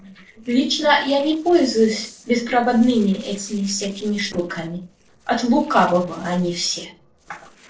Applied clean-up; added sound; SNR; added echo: neural separator model SepFormer DNS4.